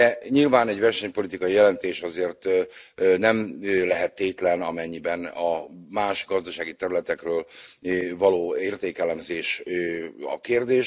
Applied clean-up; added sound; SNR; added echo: none; none; none; none.